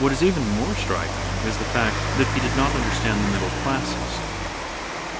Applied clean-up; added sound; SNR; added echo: none; Rain; 0 dB; none.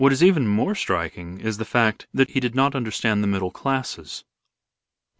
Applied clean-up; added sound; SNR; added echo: none; none; none; none.